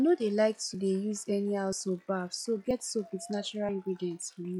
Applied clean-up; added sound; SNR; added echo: classical method log-MMSE.